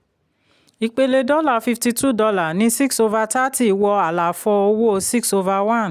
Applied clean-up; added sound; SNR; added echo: none; none; none; none.